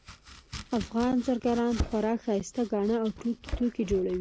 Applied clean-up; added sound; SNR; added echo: none; Domestic sounds, home sounds; 11 dB; none.